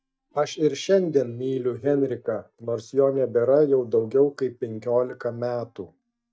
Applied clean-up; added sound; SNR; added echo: neural mask model DeepFilterNet 3.